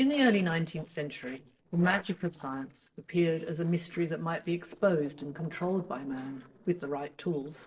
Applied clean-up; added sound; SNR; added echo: neural separator model SepFormer DNS4.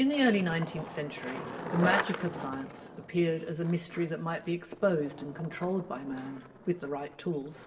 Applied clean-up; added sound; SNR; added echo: none; Skateboard; 9 dB; reverberation time 2.0 s.